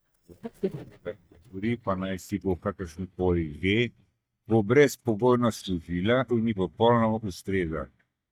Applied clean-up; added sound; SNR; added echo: neural mask model DeepFilterNet 3.